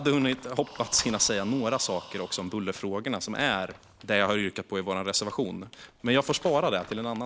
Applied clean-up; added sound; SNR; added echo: none; Breathing + Crumpling, crinkling; 19 dB; none.